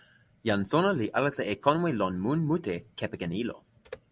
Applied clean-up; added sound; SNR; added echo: none; none; none; none.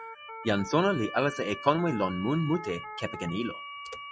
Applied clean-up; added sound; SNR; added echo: classical method log-MMSE.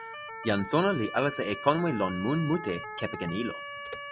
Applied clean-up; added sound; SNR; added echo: none; Motor vehicle (road) / Siren; 10 dB; none.